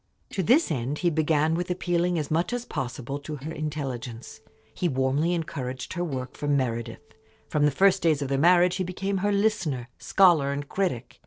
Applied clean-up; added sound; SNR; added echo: neural separator model SepFormer DNS4.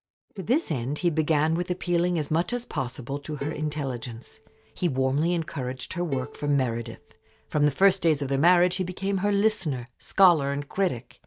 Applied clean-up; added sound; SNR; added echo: neural mask model DeepFilterNet 3.